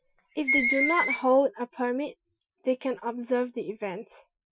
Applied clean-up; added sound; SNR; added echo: classical method Wiener filter.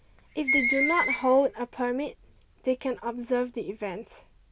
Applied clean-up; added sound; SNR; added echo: none; Screech; 2 dB; none.